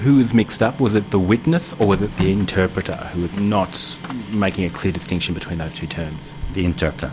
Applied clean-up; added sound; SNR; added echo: none; Printer; 13 dB; none.